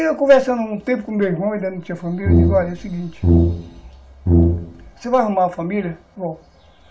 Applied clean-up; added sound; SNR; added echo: none; Brass instrument; -4 dB; reverberation time 0.3 s.